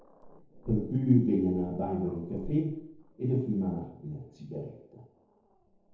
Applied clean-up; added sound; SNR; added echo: neural separator model SepFormer DNS4.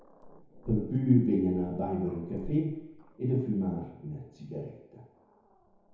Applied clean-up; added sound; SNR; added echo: none; Growling; 18 dB; reverberation time 1.0 s.